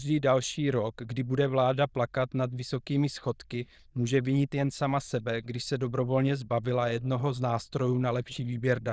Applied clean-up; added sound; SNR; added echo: neural diffusion model UNIVERSE++.